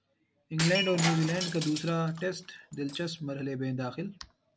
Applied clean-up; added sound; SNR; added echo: none; Shatter; 7 dB; none.